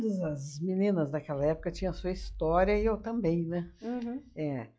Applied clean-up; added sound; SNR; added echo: classical method log-MMSE.